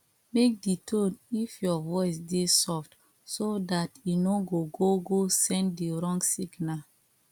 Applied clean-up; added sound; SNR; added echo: none; none; none; none.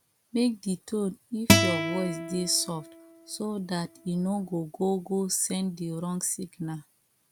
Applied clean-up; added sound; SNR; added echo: none; Acoustic guitar; -2 dB; none.